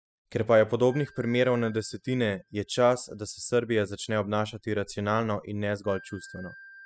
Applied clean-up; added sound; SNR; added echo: classical method spectral subtraction.